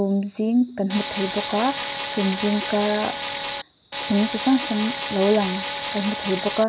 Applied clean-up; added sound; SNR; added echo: none; Tools; 6 dB; none.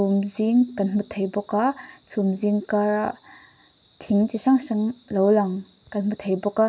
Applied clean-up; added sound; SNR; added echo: none; none; none; none.